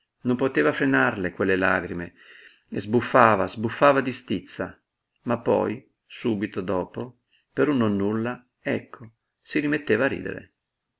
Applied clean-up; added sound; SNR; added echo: none; none; none; none.